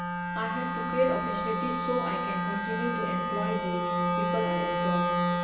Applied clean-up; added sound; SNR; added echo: none; Wind instrument, woodwind instrument; -3 dB; reverberation time 2.4 s.